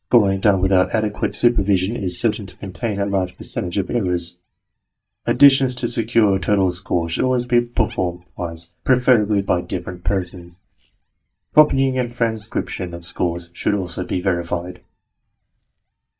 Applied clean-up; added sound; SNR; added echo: neural mask model DeepFilterNet 3.